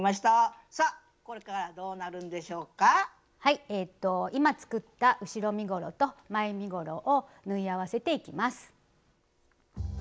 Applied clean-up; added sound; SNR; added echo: none; none; none; none.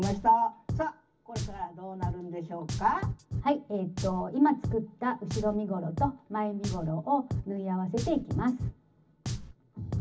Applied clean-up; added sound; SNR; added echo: none; Drum; 6 dB; reverberation time 0.4 s.